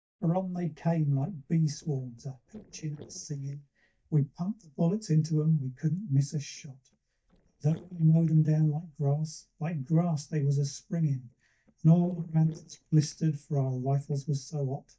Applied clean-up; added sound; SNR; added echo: neural mask model DeepFilterNet 3.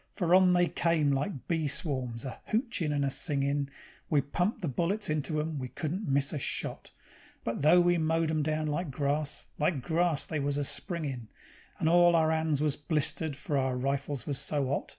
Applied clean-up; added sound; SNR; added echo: none; none; none; none.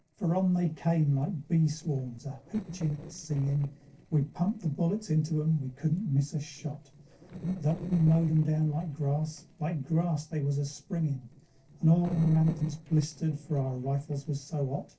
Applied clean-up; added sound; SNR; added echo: neural separator model SepFormer DNS4.